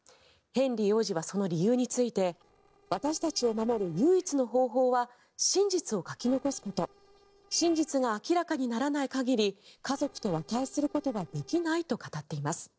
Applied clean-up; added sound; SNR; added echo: neural separator model SepFormer DNS4.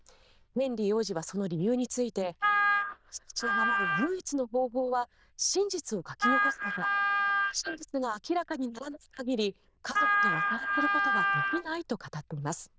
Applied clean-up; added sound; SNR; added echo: neural diffusion model UNIVERSE++.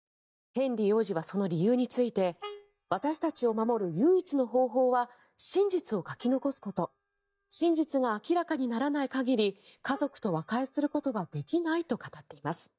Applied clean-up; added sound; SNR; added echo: neural mask model DeepFilterNet 3.